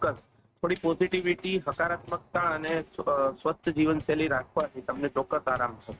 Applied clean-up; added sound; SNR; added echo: neural mask model RNNoise.